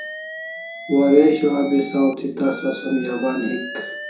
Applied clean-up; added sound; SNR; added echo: none; Alarm; 13 dB; reverberation time 0.6 s.